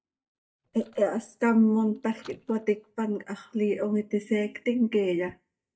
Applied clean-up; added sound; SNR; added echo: neural mask model DeepFilterNet 3.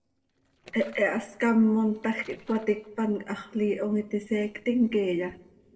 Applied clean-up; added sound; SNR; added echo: neural separator model SepFormer DNS4.